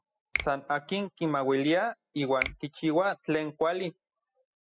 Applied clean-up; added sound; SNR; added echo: classical method spectral subtraction.